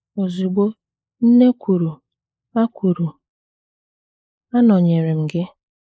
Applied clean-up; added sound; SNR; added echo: neural mask model Resemble Enhance denoiser.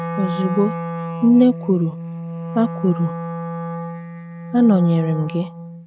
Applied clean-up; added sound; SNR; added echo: neural mask model RNNoise.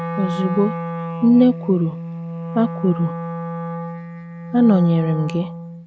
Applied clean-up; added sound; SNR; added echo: none; Wind instrument, woodwind instrument; 8 dB; none.